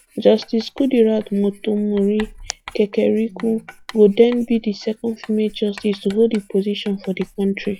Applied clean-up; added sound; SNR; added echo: classical method log-MMSE.